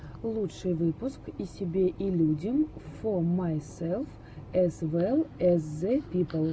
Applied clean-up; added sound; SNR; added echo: none; none; none; none.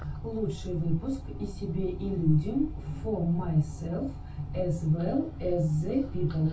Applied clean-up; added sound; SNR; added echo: none; none; none; reverberation time 0.2 s.